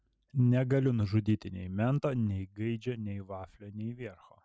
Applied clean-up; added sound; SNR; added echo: none; none; none; none.